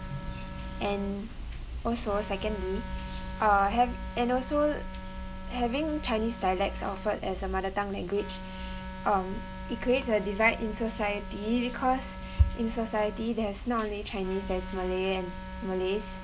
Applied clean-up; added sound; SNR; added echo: none; Wind instrument, woodwind instrument; 13 dB; none.